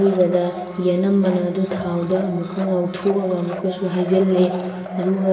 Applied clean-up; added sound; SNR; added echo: none; Domestic sounds, home sounds; 13 dB; reverberation time 2.5 s.